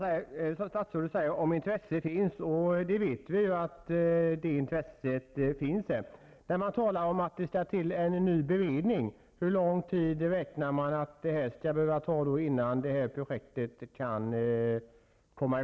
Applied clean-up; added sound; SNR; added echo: none; none; none; none.